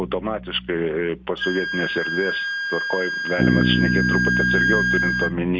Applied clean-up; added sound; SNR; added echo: none; Bass guitar + Wind instrument, woodwind instrument; -3 dB; none.